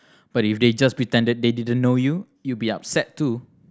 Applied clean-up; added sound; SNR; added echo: none; none; none; none.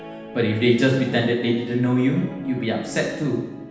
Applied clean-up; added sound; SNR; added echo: none; Guitar; 15 dB; reverberation time 0.9 s.